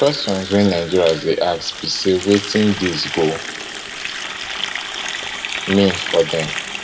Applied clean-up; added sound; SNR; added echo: none; Water tap, faucet; 8 dB; reverberation time 0.7 s.